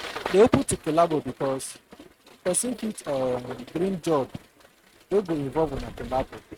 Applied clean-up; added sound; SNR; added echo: neural mask model RNNoise.